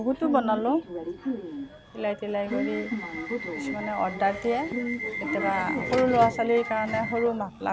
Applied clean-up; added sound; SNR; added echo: none; Subway, metro, underground / Alarm; 6 dB; none.